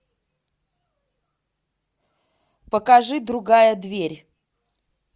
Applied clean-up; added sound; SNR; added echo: none; none; none; none.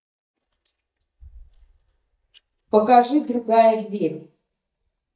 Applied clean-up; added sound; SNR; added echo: neural mask model DeepFilterNet 3.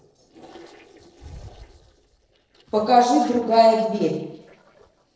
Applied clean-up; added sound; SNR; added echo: neural separator model SepFormer DNS4.